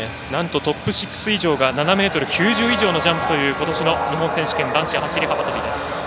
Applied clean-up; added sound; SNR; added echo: none; Trumpet; 13 dB; none.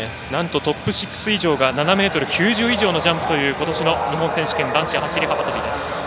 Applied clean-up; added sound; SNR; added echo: none; none; none; none.